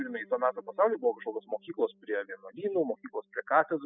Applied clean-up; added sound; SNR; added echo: classical method spectral subtraction.